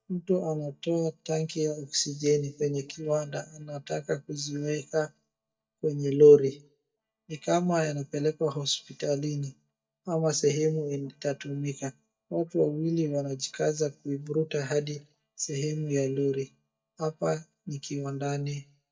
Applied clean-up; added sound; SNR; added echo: neural mask model DeepFilterNet 3.